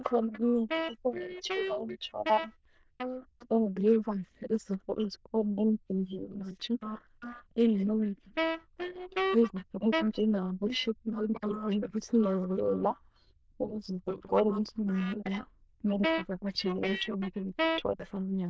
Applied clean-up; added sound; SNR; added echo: neural diffusion model UNIVERSE++.